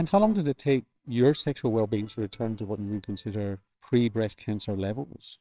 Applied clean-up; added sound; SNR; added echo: neural separator model SepFormer WHAMR!.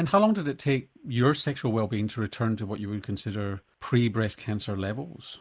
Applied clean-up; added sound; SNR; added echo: none; none; none; none.